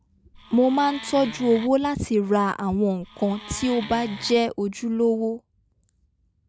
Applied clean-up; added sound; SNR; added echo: none; Wood; 15 dB; none.